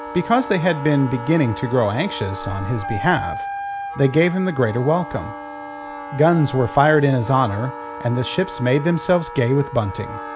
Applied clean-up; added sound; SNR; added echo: none; Wind instrument, woodwind instrument + Wind instrument, woodwind instrument; 11 dB; none.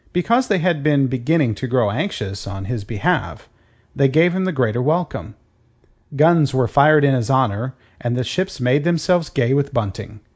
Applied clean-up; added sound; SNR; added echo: none; none; none; none.